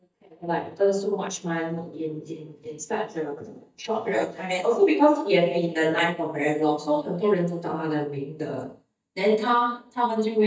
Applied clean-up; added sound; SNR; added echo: neural mask model DeepFilterNet 3.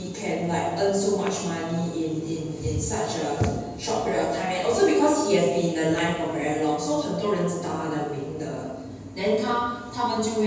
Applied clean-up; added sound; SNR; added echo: none; Clapping; 18 dB; reverberation time 1.1 s.